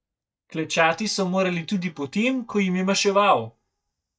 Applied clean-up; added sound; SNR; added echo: neural mask model DeepFilterNet 3.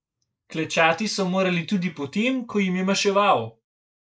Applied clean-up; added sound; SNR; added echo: neural mask model Resemble Enhance denoiser.